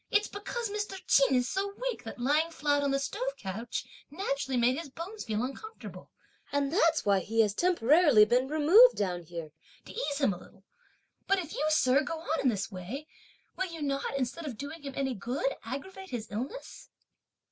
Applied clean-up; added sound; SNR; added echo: none; none; none; none.